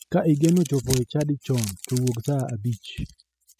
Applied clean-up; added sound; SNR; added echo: classical method spectral subtraction.